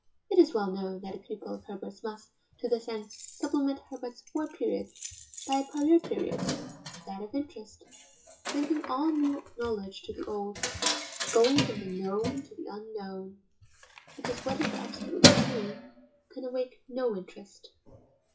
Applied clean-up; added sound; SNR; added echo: classical method WPE with log-MMSE.